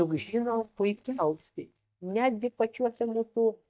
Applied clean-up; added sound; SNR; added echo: neural mask model DeepFilterNet 3.